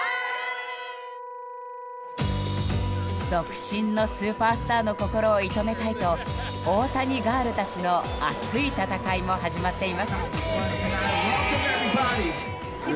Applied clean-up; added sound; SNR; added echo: none; Wind instrument, woodwind instrument; 12 dB; none.